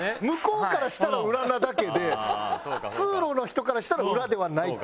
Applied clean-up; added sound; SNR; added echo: none; none; none; none.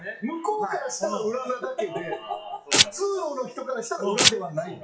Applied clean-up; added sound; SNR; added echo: classical method WPE with log-MMSE.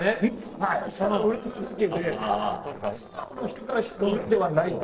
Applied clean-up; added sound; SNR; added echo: neural separator model SepFormer DNS4.